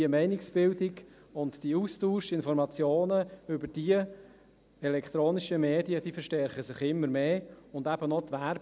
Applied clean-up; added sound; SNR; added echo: none; none; none; none.